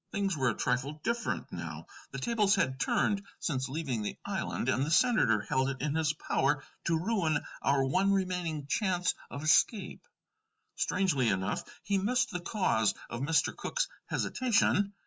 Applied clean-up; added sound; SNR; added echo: none; none; none; none.